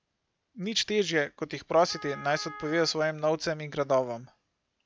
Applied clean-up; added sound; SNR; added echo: none; Wind instrument, woodwind instrument; 16 dB; none.